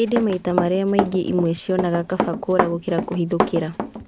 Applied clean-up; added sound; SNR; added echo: none; Run; 4 dB; none.